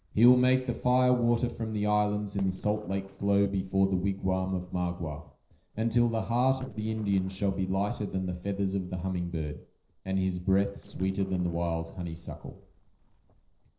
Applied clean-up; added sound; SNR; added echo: neural separator model SepFormer DNS4.